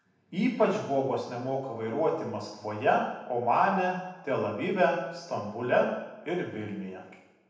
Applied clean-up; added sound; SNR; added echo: none; none; none; reverberation time 0.9 s.